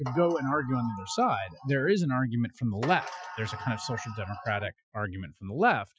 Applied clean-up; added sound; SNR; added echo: classical method Wiener filter.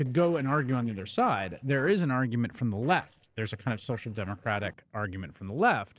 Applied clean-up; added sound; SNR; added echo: neural separator model SepFormer DNS4.